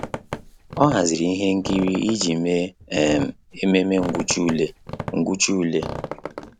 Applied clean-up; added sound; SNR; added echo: none; Squeak; 12 dB; none.